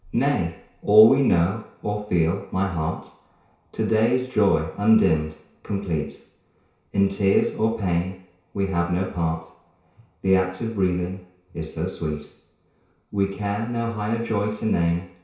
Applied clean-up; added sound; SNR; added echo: none; none; none; reverberation time 0.6 s.